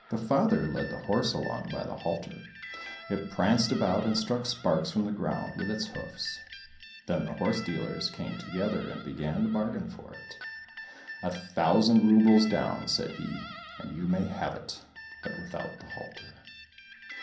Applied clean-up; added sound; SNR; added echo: none; Guitar; 16 dB; reverberation time 0.6 s.